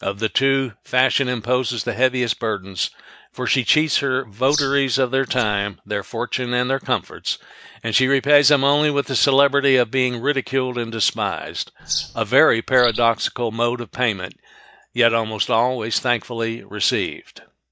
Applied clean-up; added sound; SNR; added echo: neural mask model DeepFilterNet 3.